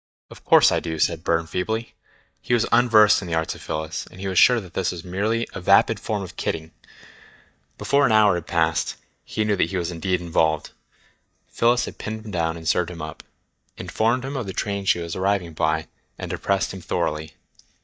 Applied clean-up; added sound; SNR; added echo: neural mask model DeepFilterNet 3.